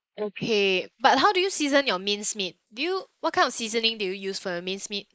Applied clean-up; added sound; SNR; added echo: neural mask model Resemble Enhance denoiser.